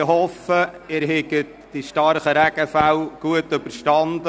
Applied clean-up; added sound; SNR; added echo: none; none; none; none.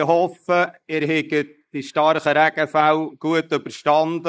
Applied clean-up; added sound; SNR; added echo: neural mask model Resemble Enhance denoiser.